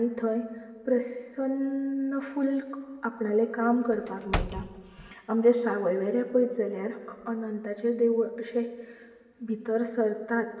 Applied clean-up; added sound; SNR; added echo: none; Slam / Wood; 8 dB; reverberation time 1.7 s.